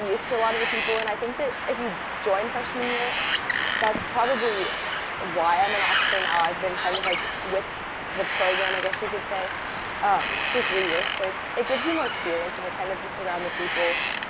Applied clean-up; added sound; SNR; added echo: none; Wind; 0 dB; none.